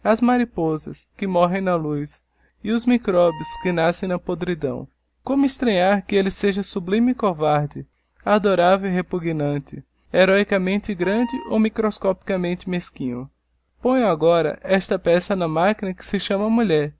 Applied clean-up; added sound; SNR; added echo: none; Wind instrument, woodwind instrument; 18 dB; none.